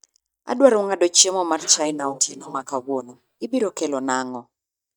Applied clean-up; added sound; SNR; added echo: neural mask model DeepFilterNet 3.